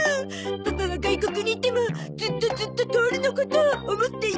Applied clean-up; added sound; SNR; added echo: none; none; none; none.